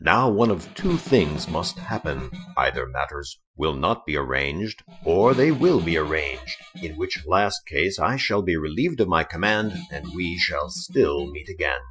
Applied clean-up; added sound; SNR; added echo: classical method Wiener filter.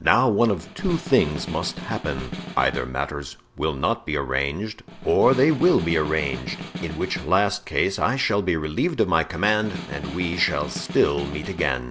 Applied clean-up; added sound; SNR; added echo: none; Snare drum; 13 dB; none.